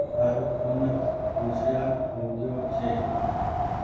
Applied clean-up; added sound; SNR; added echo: none; Wind; -4 dB; reverberation time 1.3 s.